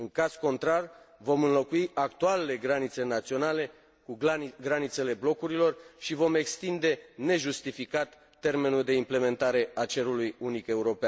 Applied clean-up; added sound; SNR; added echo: none; none; none; none.